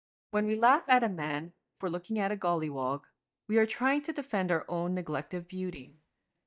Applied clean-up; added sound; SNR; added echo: neural mask model DeepFilterNet 3.